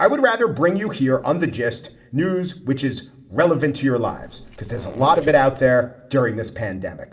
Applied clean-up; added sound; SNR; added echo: neural separator model SepFormer DNS4.